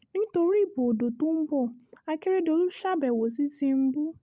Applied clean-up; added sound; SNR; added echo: none; none; none; none.